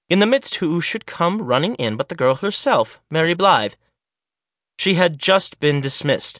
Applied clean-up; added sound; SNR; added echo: none; none; none; none.